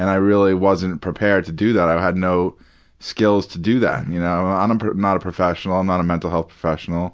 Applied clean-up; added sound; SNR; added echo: none; none; none; none.